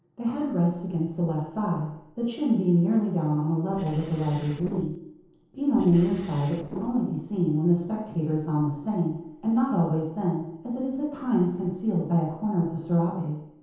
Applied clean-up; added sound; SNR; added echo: neural separator model SepFormer DNS4.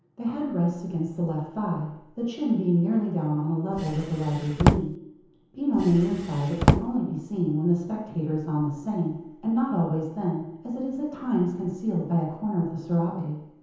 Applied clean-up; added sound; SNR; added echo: none; Drawer open or close; -1 dB; reverberation time 0.9 s.